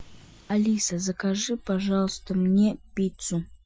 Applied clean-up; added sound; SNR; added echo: classical method Wiener filter.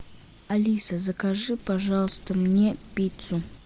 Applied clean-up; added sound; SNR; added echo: none; Writing; 19 dB; none.